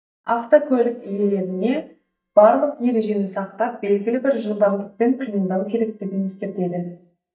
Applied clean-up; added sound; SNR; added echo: neural mask model DeepFilterNet 3.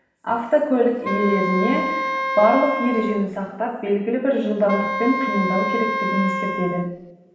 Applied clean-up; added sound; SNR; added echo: none; Wind instrument, woodwind instrument; 3 dB; reverberation time 0.9 s.